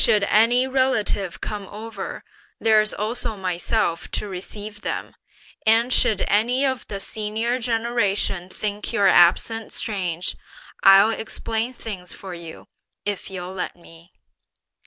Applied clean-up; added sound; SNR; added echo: none; none; none; none.